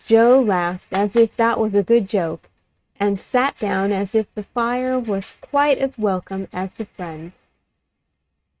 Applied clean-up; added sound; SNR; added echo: neural mask model RNNoise.